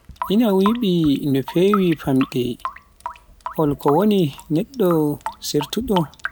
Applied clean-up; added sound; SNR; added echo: none; Drip / Sink (filling or washing) / Water tap, faucet; 12 dB; none.